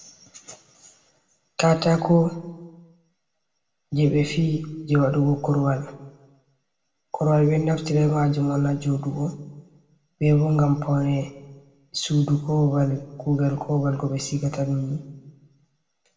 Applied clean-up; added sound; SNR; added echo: none; none; none; reverberation time 0.9 s.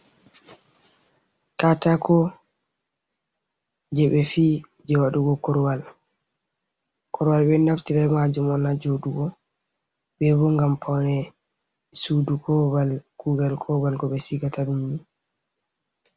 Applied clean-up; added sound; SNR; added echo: none; none; none; none.